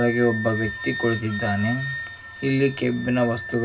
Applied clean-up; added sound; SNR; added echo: none; Wind instrument, woodwind instrument; 9 dB; reverberation time 0.4 s.